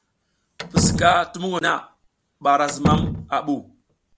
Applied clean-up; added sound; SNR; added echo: none; Slam; 3 dB; none.